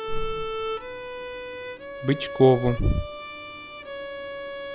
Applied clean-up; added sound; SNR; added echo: none; Bowed string instrument; 7 dB; none.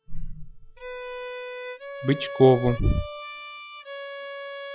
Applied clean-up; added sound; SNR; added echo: classical method Wiener filter.